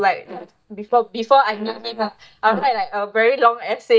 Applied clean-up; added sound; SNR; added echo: neural mask model DeepFilterNet 3.